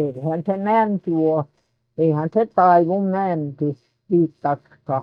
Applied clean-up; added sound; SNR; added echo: neural mask model DeepFilterNet 3.